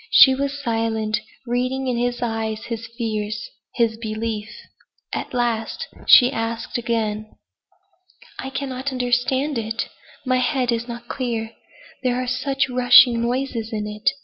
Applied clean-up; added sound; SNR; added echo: none; none; none; none.